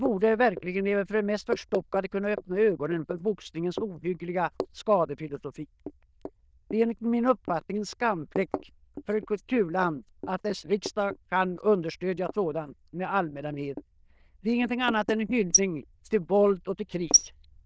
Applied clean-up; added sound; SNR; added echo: neural diffusion model UNIVERSE++.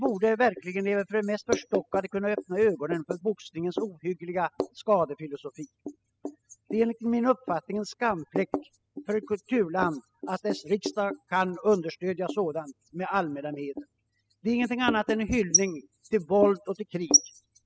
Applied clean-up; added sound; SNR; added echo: classical method spectral subtraction.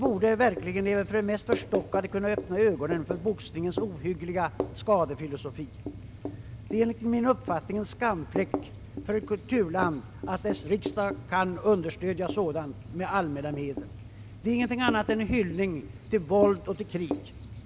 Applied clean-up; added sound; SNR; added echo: none; Writing; 6 dB; none.